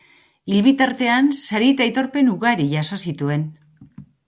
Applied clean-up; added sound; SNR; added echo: none; none; none; none.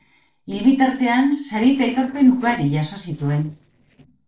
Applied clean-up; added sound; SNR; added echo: neural separator model SepFormer DNS4.